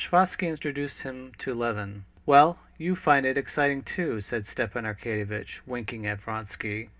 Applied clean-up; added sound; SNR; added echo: none; none; none; reverberation time 0.3 s.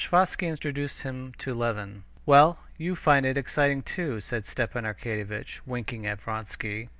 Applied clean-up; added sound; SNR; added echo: none; none; none; none.